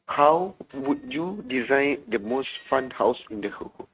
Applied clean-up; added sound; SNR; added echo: neural mask model RNNoise.